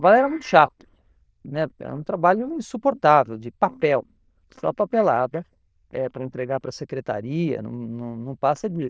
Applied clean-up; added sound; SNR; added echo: neural diffusion model UNIVERSE++.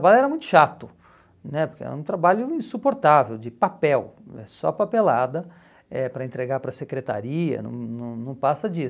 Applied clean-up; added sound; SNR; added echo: none; none; none; none.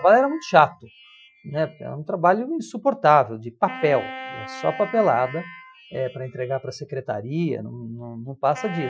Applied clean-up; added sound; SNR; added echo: classical method Wiener filter.